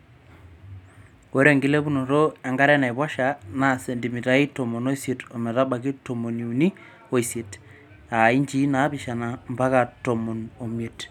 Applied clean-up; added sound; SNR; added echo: none; none; none; none.